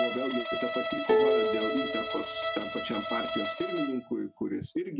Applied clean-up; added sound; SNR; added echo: none; Plucked string instrument + Bowed string instrument; -3 dB; none.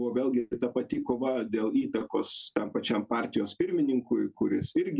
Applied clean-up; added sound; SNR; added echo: none; none; none; none.